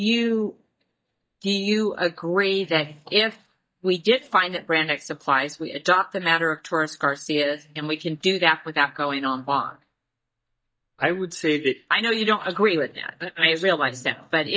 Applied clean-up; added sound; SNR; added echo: neural mask model DeepFilterNet 3.